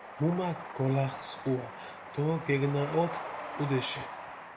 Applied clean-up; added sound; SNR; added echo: none; Train; 10 dB; none.